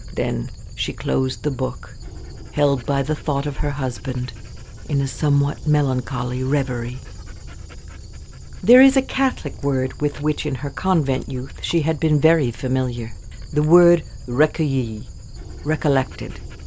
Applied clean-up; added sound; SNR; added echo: none; Dog; 13 dB; none.